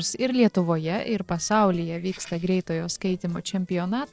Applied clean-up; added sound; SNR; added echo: neural separator model SepFormer DNS4.